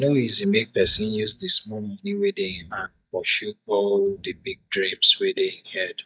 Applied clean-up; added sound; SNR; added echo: neural mask model DeepFilterNet 3.